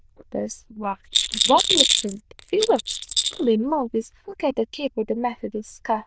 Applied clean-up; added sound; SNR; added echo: neural diffusion model UNIVERSE++.